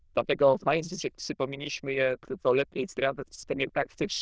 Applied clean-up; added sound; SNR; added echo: neural diffusion model UNIVERSE++.